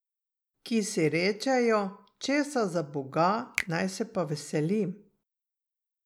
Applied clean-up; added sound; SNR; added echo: none; Finger snapping; 13 dB; none.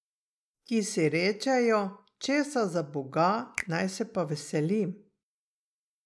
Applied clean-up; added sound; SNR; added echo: neural mask model DeepFilterNet 3.